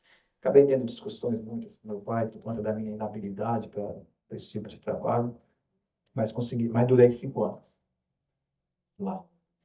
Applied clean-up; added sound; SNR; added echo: neural mask model DeepFilterNet 3.